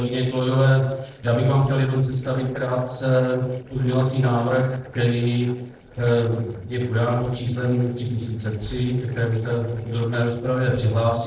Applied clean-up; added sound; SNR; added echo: neural separator model SepFormer DNS4.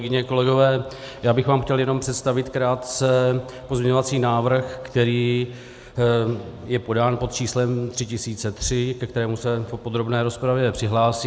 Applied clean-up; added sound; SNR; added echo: none; none; none; none.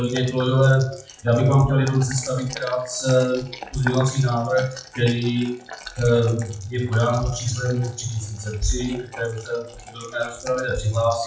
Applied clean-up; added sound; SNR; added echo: classical method WPE with log-MMSE.